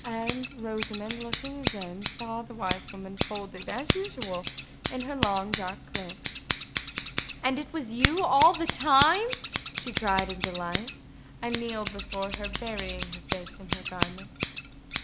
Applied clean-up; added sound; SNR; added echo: none; Scissors; 3 dB; none.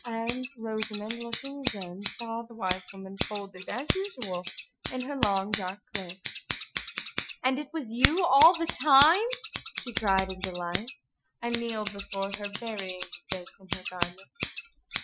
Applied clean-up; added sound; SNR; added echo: classical method Wiener filter.